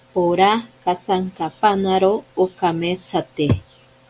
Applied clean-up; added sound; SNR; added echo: none; none; none; none.